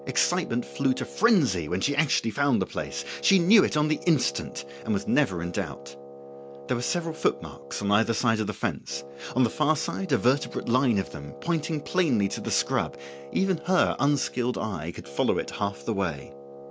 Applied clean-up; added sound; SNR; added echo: none; Wind instrument, woodwind instrument; 16 dB; none.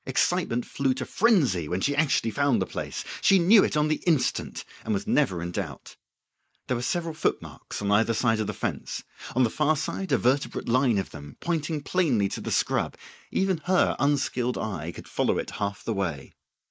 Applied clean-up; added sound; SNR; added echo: neural mask model Resemble Enhance denoiser.